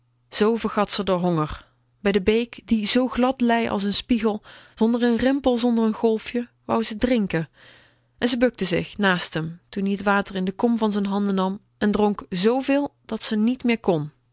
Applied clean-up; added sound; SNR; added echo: none; none; none; none.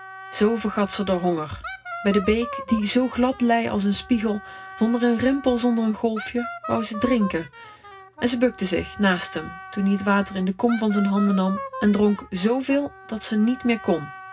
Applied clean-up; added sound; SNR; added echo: none; Wind instrument, woodwind instrument; 15 dB; reverberation time 0.4 s.